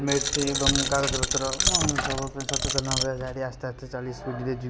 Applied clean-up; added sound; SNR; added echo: none; Coin (dropping); -2 dB; none.